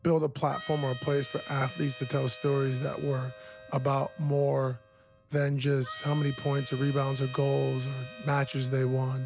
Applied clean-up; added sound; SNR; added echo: none; Harmonica; 17 dB; none.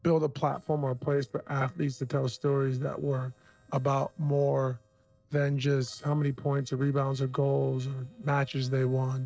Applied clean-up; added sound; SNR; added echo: neural separator model SepFormer DNS4.